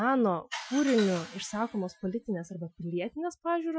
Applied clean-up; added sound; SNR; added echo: classical method Wiener filter.